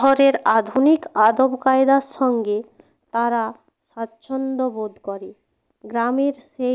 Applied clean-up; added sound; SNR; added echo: none; none; none; none.